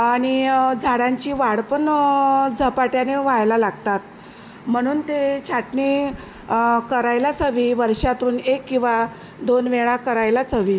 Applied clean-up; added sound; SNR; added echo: none; none; none; none.